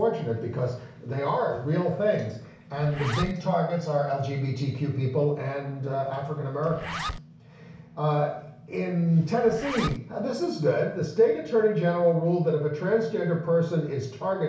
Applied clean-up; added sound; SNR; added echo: none; Zipper (clothing); 14 dB; reverberation time 0.6 s.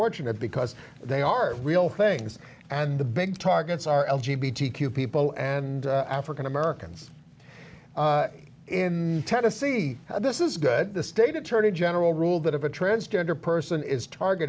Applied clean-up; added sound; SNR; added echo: none; none; none; none.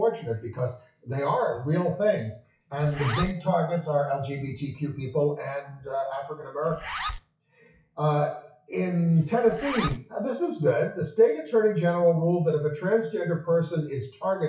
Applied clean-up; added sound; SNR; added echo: classical method WPE with log-MMSE.